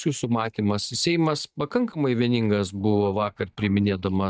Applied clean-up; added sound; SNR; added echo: neural mask model DeepFilterNet 3.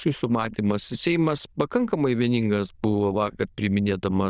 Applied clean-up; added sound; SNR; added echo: neural diffusion model UNIVERSE++.